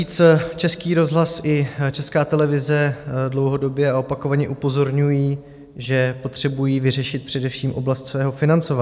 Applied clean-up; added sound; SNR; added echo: none; none; none; none.